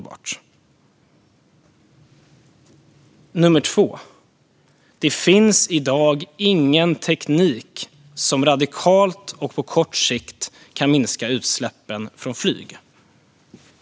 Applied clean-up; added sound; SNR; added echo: none; none; none; none.